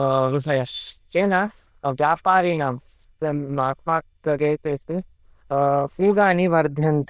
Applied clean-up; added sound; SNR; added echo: neural diffusion model UNIVERSE++.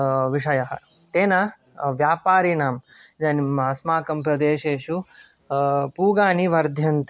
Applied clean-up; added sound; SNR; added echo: none; none; none; none.